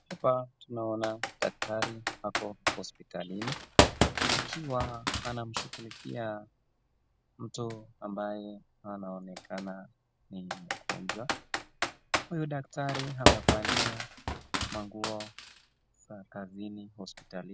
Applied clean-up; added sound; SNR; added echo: none; Computer keyboard; -5 dB; none.